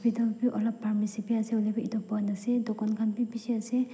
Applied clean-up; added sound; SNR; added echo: none; none; none; none.